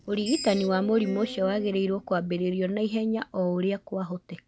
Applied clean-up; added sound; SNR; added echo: none; Screech; 16 dB; none.